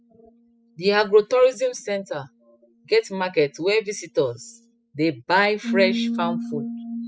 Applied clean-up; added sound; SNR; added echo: classical method spectral subtraction.